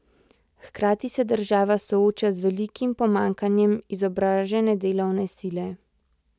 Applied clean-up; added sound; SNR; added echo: none; none; none; none.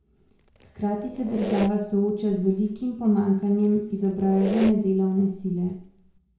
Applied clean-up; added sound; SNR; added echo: none; Squeak; 13 dB; reverberation time 0.6 s.